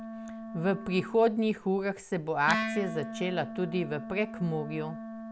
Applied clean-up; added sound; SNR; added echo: none; Wind instrument, woodwind instrument; 8 dB; none.